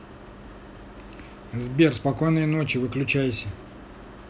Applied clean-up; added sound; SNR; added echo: none; none; none; none.